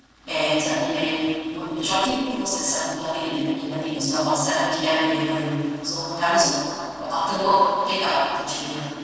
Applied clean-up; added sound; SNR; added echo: neural separator model SepFormer DNS4.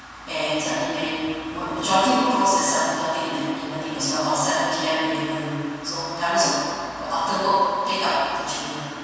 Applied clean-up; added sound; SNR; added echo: none; Snare drum; 18 dB; reverberation time 2.1 s.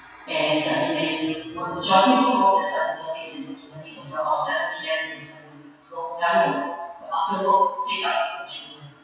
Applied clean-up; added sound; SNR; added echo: classical method WPE with log-MMSE.